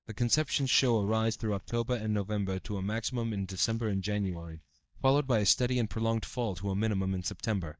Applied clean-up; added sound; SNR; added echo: neural mask model DeepFilterNet 3.